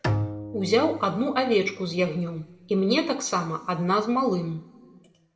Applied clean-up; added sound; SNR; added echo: none; Bowed string instrument; 9 dB; reverberation time 1.1 s.